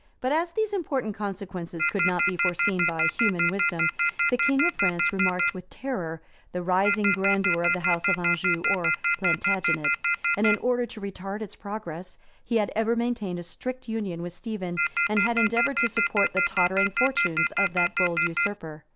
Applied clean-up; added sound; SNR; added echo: none; Telephone; -3 dB; none.